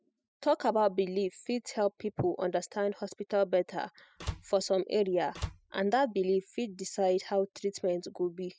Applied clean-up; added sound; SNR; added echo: classical method spectral subtraction.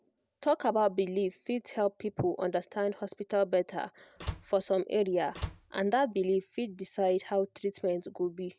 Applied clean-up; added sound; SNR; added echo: none; Slam; 12 dB; none.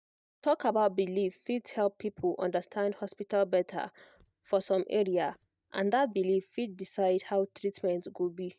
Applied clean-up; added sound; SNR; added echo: neural mask model DeepFilterNet 3.